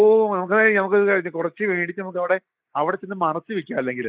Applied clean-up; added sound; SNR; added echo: neural mask model Resemble Enhance denoiser.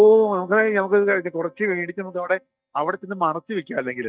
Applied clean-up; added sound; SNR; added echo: neural mask model DeepFilterNet 3.